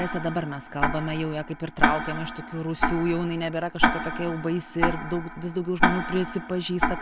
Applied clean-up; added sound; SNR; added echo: none; Tick-tock; -1 dB; none.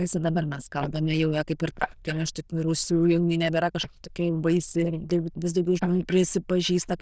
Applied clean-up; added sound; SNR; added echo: neural diffusion model UNIVERSE++.